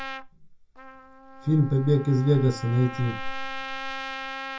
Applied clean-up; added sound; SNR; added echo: none; Trumpet; 12 dB; reverberation time 0.2 s.